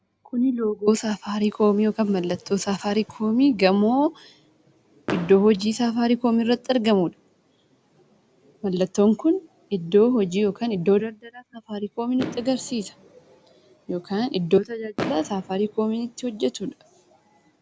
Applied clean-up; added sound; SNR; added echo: none; Fireworks; 18 dB; none.